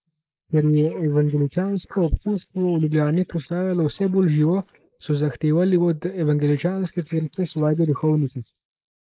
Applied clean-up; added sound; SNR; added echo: neural mask model Resemble Enhance denoiser.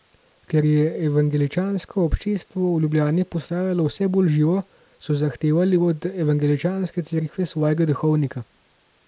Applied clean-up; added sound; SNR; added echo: none; none; none; none.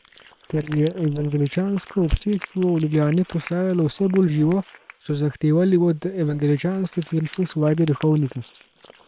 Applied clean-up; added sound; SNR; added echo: neural separator model SepFormer WHAM!.